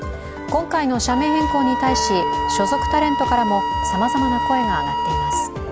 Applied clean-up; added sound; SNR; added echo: none; Wind instrument, woodwind instrument; 1 dB; none.